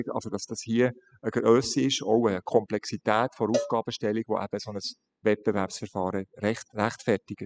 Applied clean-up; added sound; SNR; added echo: classical method spectral subtraction.